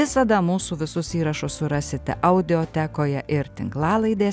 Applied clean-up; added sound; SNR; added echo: none; none; none; none.